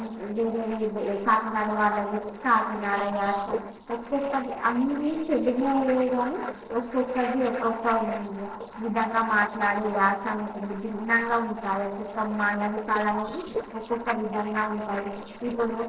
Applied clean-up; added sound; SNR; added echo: neural separator model SepFormer DNS4.